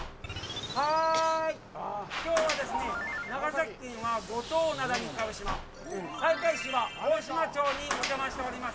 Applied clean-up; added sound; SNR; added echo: none; Sliding door; 9 dB; none.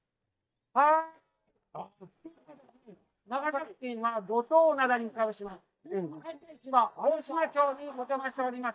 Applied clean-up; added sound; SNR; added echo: neural mask model DeepFilterNet 3.